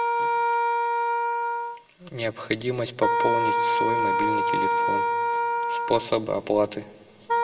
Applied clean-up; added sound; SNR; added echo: none; Wind instrument, woodwind instrument; -5 dB; reverberation time 0.7 s.